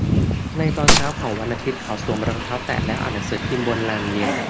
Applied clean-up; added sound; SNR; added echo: none; Gunshot, gunfire + Train; -4 dB; none.